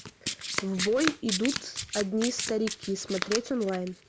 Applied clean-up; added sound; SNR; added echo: none; Domestic sounds, home sounds; 5 dB; none.